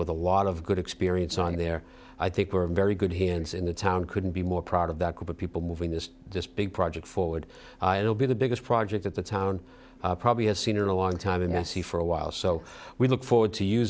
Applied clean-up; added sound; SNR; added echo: none; none; none; none.